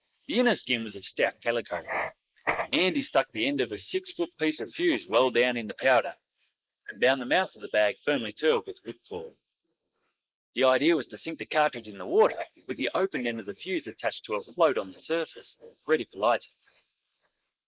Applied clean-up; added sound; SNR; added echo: neural mask model Resemble Enhance denoiser.